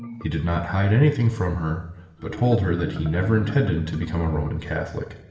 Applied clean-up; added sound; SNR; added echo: none; Marimba, xylophone; 14 dB; reverberation time 0.8 s.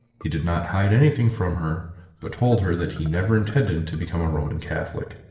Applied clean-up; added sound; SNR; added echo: neural separator model SepFormer DNS4.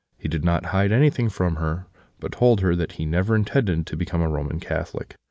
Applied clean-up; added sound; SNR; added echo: none; none; none; none.